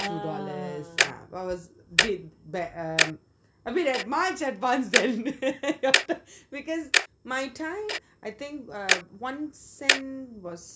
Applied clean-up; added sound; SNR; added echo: none; Tick-tock; -1 dB; none.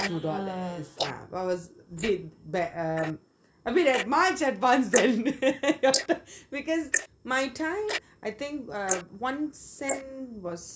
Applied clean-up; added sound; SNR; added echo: neural mask model Resemble Enhance denoiser.